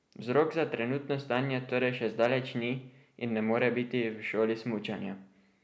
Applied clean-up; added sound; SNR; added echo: none; none; none; none.